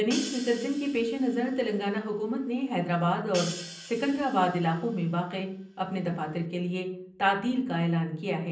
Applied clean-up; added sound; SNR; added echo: none; Hi-hat; 16 dB; reverberation time 0.6 s.